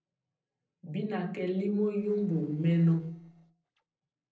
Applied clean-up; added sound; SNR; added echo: neural separator model SepFormer DNS4.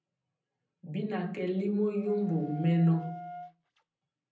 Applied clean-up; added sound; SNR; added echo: none; Wind instrument, woodwind instrument; 15 dB; reverberation time 0.6 s.